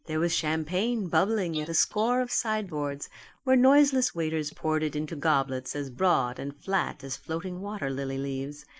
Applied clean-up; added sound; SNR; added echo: neural mask model Resemble Enhance denoiser.